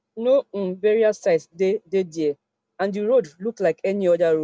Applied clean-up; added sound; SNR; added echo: none; none; none; none.